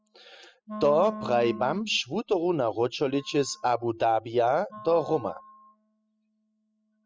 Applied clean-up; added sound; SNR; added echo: classical method spectral subtraction.